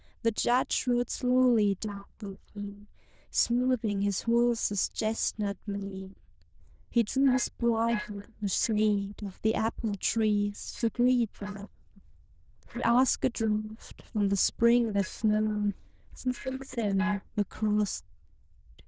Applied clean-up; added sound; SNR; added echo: neural diffusion model UNIVERSE++.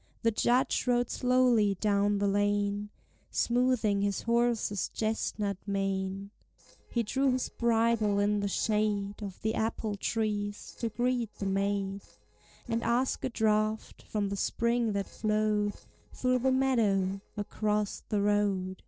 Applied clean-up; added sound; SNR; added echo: neural separator model SepFormer DNS4.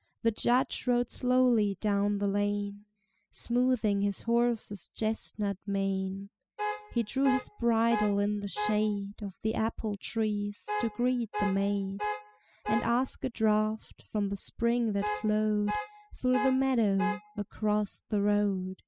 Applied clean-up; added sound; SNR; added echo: classical method spectral subtraction.